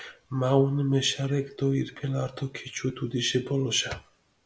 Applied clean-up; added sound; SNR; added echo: none; none; none; none.